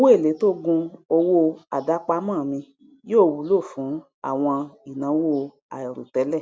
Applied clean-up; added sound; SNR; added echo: none; none; none; none.